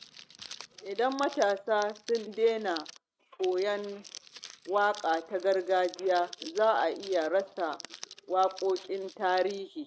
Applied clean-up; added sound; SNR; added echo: neural mask model RNNoise.